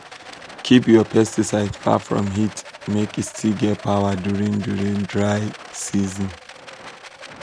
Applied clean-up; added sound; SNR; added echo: none; Rattle; 18 dB; none.